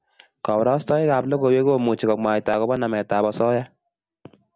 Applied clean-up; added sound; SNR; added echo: none; none; none; none.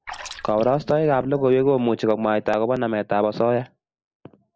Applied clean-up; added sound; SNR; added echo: neural mask model Resemble Enhance denoiser.